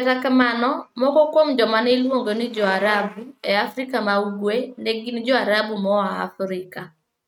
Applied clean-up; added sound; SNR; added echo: neural mask model RNNoise.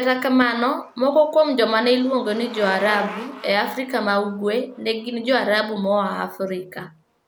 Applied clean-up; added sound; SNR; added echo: none; Bicycle; 18 dB; none.